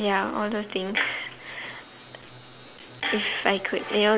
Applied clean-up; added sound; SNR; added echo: none; none; none; none.